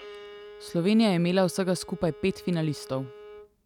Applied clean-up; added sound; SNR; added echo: none; Bowed string instrument; 18 dB; none.